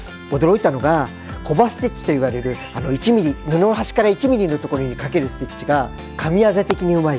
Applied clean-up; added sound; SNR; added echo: none; none; none; none.